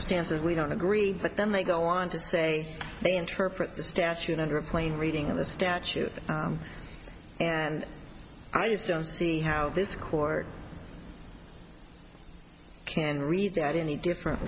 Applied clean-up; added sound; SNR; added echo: none; Car passing by; 15 dB; none.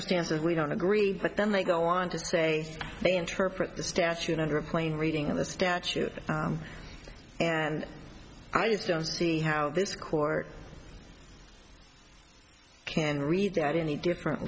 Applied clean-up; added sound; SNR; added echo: none; none; none; none.